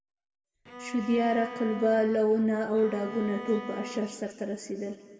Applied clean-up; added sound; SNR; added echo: none; Bowed string instrument; 13 dB; reverberation time 1.7 s.